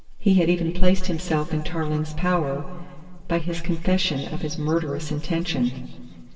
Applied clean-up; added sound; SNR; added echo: none; none; none; reverberation time 2.0 s.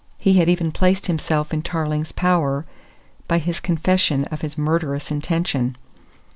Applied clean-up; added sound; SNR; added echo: none; none; none; none.